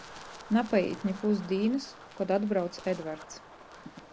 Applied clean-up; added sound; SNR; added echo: none; Wind; 17 dB; none.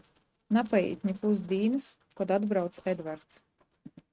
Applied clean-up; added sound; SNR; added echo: neural mask model RNNoise.